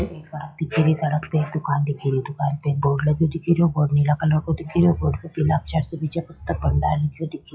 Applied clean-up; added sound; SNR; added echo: classical method log-MMSE.